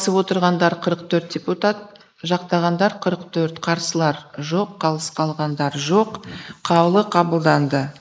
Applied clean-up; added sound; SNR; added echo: neural mask model Resemble Enhance denoiser.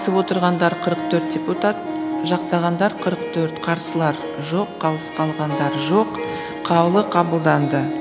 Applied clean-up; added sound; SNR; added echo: none; Harp; 7 dB; none.